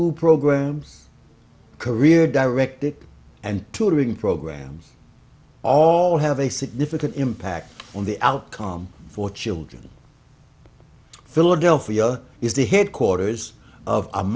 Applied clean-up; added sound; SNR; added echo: none; none; none; none.